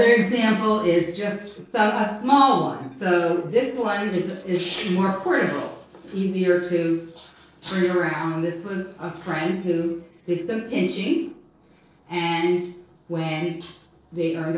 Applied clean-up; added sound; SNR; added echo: neural separator model SepFormer DNS4.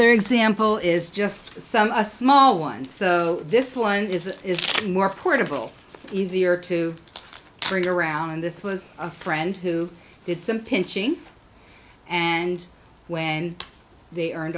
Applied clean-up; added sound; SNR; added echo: none; none; none; none.